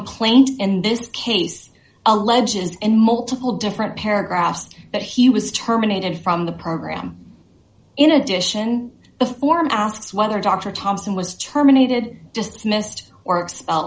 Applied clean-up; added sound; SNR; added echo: none; none; none; none.